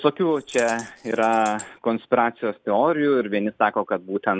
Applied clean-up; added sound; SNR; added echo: none; Coin (dropping); 19 dB; none.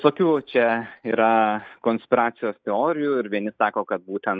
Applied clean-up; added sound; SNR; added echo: neural mask model DeepFilterNet 3.